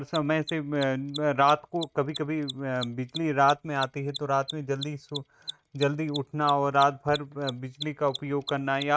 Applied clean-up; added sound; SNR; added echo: neural mask model RNNoise.